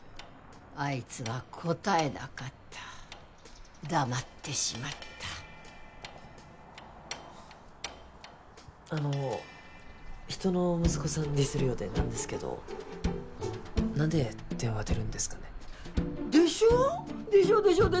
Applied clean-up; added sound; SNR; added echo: none; Cricket / Motor vehicle (road); 15 dB; none.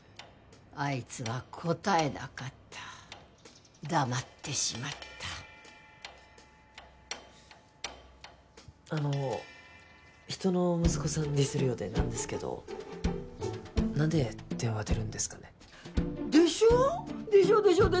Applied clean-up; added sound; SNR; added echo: none; none; none; none.